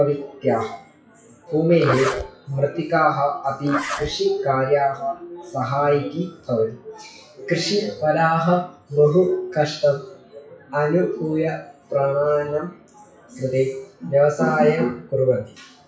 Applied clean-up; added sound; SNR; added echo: classical method WPE with log-MMSE.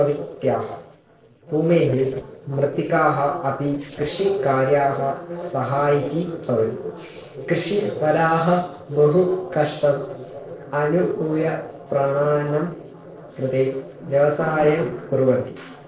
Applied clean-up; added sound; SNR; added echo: neural separator model SepFormer DNS4.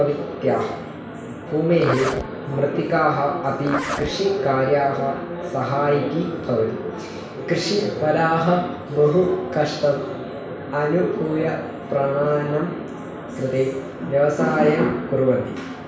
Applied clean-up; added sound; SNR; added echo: none; Zipper (clothing); 9 dB; reverberation time 0.7 s.